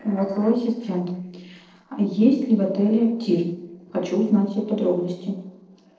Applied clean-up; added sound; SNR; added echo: neural separator model SepFormer DNS4.